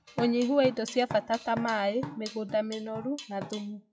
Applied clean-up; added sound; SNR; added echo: classical method WPE with log-MMSE.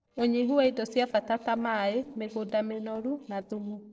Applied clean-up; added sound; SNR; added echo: neural separator model SepFormer DNS4.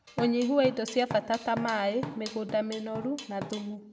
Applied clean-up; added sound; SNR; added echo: none; Drum kit; 12 dB; reverberation time 0.8 s.